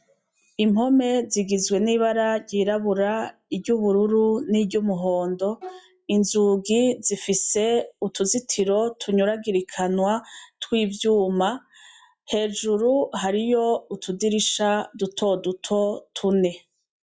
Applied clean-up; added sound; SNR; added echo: classical method log-MMSE.